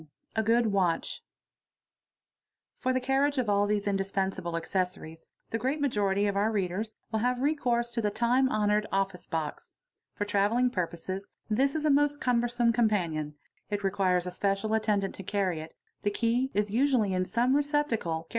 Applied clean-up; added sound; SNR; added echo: none; none; none; none.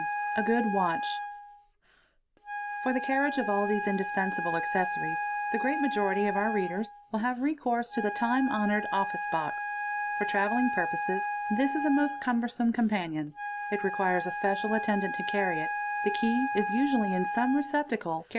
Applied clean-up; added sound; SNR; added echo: none; Wind instrument, woodwind instrument; 4 dB; none.